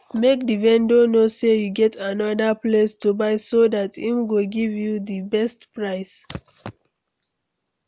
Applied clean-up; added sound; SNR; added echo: none; none; none; none.